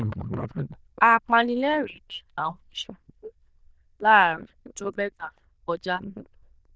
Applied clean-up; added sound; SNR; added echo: neural diffusion model UNIVERSE++.